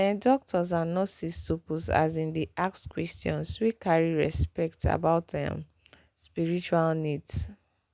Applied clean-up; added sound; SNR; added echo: none; none; none; none.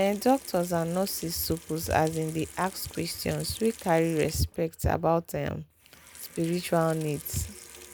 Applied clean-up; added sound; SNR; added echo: none; Sink (filling or washing) / Water tap, faucet; 18 dB; none.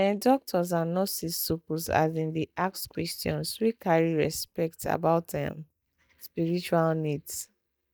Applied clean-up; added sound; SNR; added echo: neural mask model DeepFilterNet 3.